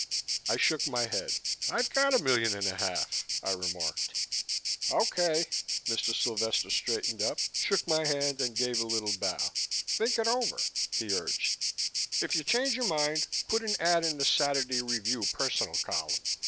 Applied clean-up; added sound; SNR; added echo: none; Insect; -2 dB; none.